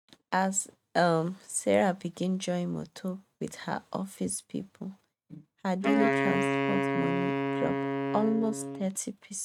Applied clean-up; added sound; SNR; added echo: neural mask model RNNoise.